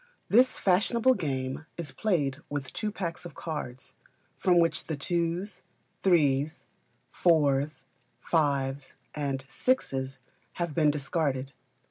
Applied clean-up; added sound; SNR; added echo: none; none; none; none.